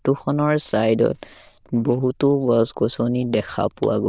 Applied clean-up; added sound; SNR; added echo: neural diffusion model UNIVERSE++.